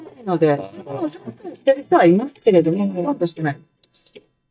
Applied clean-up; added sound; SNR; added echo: neural mask model DeepFilterNet 3.